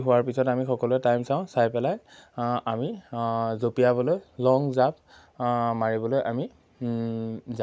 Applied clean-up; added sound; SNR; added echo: none; none; none; none.